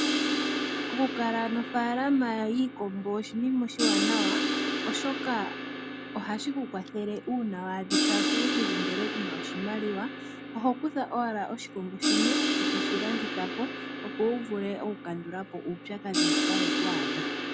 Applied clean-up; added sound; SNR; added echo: none; Crash cymbal; -1 dB; none.